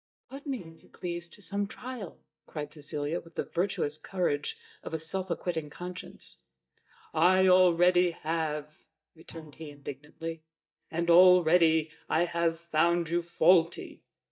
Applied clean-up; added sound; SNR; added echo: neural mask model DeepFilterNet 3.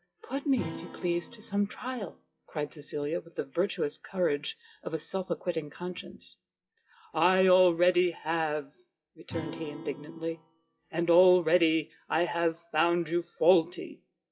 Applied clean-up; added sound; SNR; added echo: classical method WPE with log-MMSE.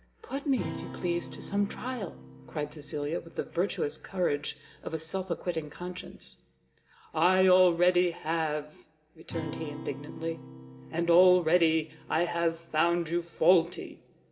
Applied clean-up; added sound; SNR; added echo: none; Acoustic guitar; 16 dB; reverberation time 0.5 s.